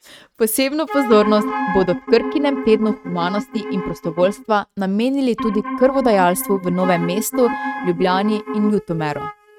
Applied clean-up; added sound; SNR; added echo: neural mask model RNNoise.